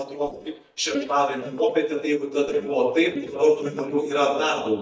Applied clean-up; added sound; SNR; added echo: neural mask model DeepFilterNet 3.